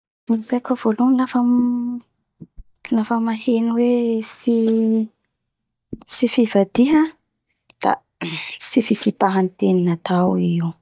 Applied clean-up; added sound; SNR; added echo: neural mask model DeepFilterNet 3.